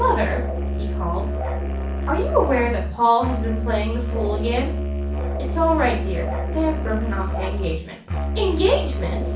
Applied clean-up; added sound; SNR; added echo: none; Musical instrument; 0 dB; reverberation time 0.6 s.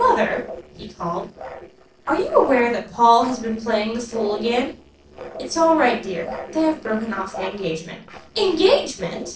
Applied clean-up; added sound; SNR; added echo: neural separator model SepFormer DNS4.